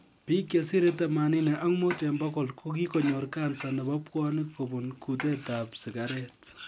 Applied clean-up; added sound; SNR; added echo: none; Frying (food); 18 dB; none.